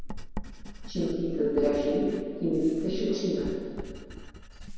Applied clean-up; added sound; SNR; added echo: none; Writing; 9 dB; reverberation time 2.2 s.